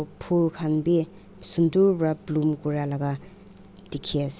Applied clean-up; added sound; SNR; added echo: none; none; none; none.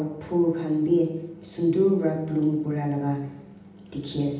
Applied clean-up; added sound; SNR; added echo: none; none; none; reverberation time 0.8 s.